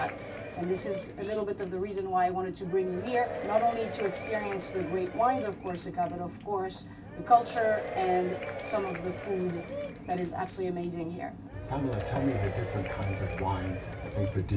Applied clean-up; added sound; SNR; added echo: none; Applause / Crowd / Cheering; 9 dB; reverberation time 0.2 s.